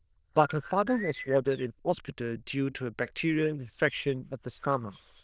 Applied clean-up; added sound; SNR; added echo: neural diffusion model UNIVERSE++.